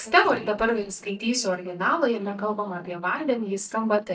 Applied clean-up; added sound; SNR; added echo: neural mask model DeepFilterNet 3.